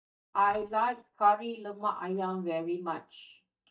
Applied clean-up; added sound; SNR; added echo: neural mask model DeepFilterNet 3.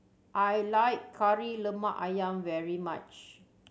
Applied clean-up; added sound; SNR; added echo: none; none; none; none.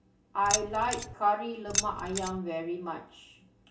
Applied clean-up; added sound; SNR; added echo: none; Keys jangling; 1 dB; reverberation time 0.3 s.